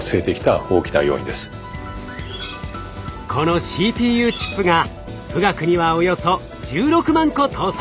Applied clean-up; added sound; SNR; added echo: none; Bird; 15 dB; none.